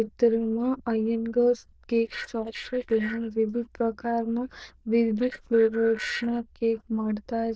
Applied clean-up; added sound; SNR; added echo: neural diffusion model UNIVERSE++.